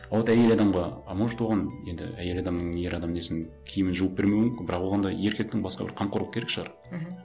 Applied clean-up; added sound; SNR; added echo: none; none; none; none.